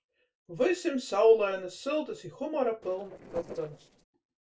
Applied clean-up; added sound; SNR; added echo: neural separator model SepFormer DNS4.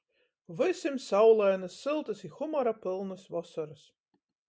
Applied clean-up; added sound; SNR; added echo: none; none; none; none.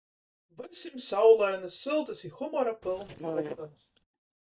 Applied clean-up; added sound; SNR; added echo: neural mask model DeepFilterNet 3.